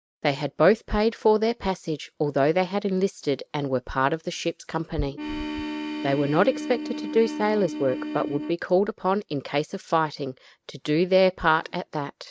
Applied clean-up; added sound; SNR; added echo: neural mask model RNNoise.